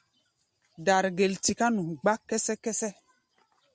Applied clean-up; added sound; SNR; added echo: none; none; none; none.